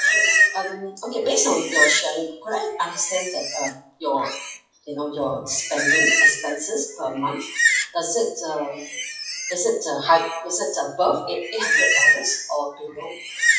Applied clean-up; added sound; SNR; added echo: classical method WPE with log-MMSE.